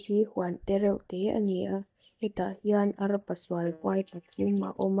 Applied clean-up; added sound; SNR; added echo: neural mask model DeepFilterNet 3.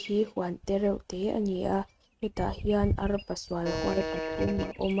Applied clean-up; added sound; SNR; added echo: neural mask model RNNoise.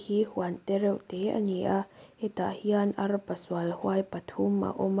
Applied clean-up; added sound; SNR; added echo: none; none; none; none.